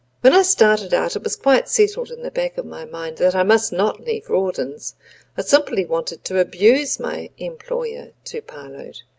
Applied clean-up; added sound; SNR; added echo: none; none; none; none.